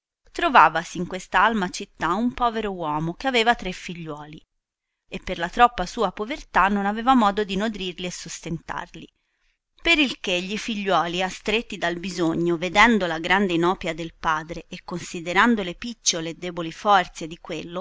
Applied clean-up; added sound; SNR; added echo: none; none; none; none.